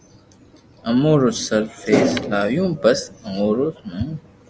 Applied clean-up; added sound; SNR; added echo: none; none; none; none.